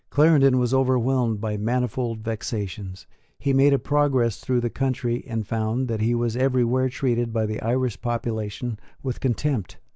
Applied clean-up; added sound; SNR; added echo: none; none; none; none.